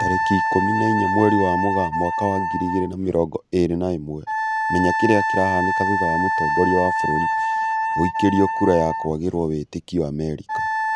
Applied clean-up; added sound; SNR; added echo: none; Wind instrument, woodwind instrument; 1 dB; none.